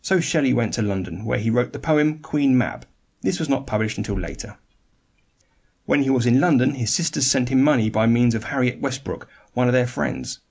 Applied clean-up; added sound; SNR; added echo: none; none; none; none.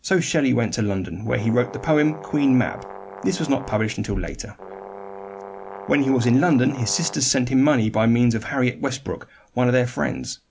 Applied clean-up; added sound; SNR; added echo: none; Brass instrument; 15 dB; none.